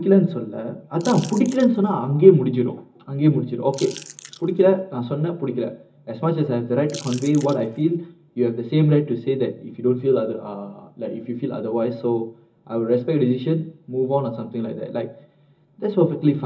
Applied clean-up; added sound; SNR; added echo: none; Chewing, mastication / Crushing; 19 dB; reverberation time 0.4 s.